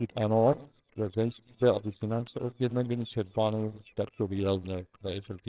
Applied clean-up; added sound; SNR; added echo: neural separator model SepFormer WHAMR!.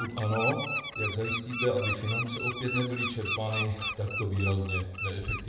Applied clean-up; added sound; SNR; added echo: none; Bird; 4 dB; reverberation time 0.8 s.